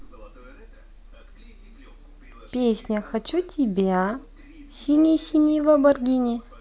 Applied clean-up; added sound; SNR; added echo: none; none; none; none.